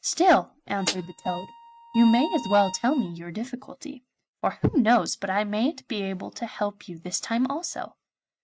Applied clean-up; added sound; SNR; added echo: neural mask model RNNoise.